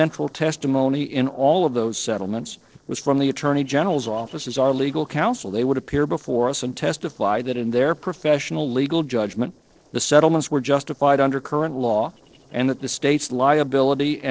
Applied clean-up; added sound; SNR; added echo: neural separator model SepFormer DNS4.